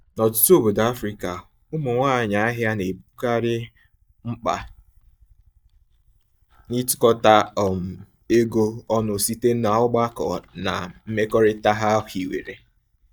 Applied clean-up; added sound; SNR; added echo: neural mask model DeepFilterNet 3.